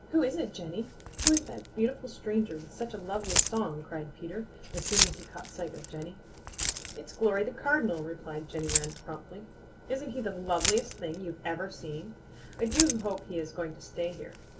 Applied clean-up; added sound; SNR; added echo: none; Keys jangling; 3 dB; reverberation time 0.5 s.